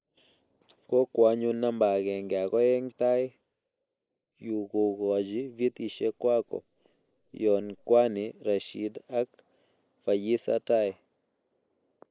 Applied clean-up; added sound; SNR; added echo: neural mask model Resemble Enhance denoiser.